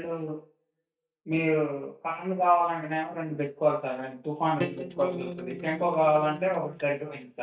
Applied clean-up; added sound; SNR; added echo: neural mask model DeepFilterNet 3.